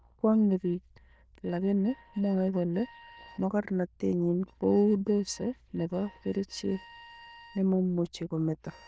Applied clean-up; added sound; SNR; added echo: neural diffusion model UNIVERSE++.